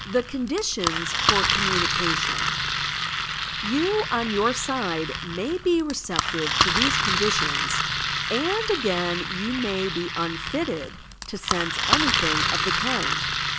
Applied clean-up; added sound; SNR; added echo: none; Engine; -2 dB; none.